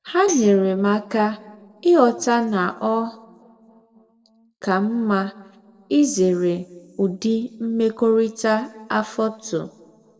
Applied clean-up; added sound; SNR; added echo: neural separator model SepFormer DNS4.